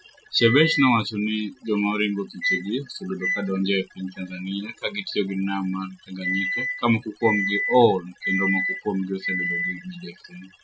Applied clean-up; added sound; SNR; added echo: classical method Wiener filter.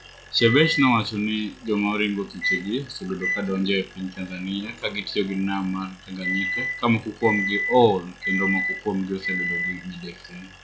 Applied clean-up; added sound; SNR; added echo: classical method log-MMSE.